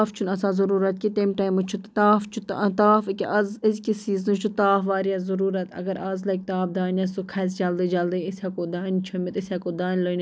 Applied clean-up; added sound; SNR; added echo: none; none; none; none.